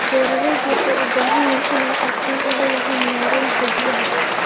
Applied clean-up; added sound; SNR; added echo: none; Applause / Cheering; -4 dB; none.